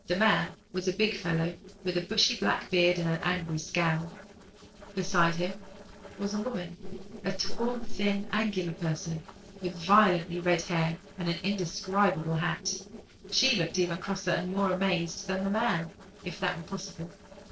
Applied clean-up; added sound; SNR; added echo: neural separator model SepFormer DNS4.